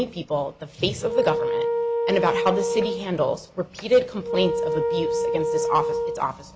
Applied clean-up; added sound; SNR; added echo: none; Wind instrument, woodwind instrument; 1 dB; none.